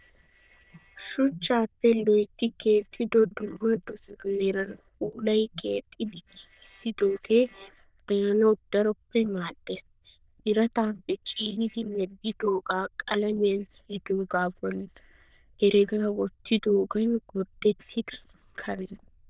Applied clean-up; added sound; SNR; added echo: neural diffusion model UNIVERSE++.